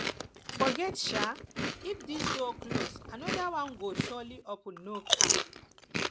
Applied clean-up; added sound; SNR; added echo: none; Chewing, mastication; -4 dB; none.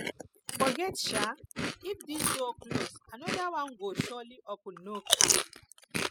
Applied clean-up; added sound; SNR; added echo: classical method spectral subtraction.